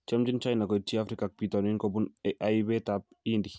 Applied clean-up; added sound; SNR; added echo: none; none; none; none.